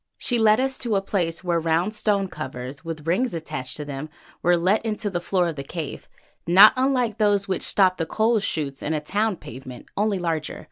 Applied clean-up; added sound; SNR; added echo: none; none; none; none.